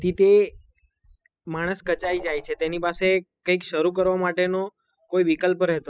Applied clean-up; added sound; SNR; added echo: classical method spectral subtraction.